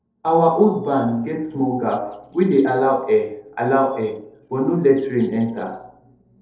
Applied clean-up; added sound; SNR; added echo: neural separator model SepFormer DNS4.